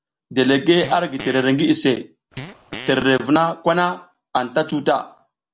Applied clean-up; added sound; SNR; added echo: none; Fart; 15 dB; none.